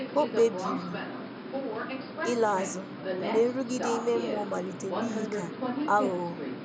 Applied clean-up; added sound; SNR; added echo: none; Subway, metro, underground; 3 dB; none.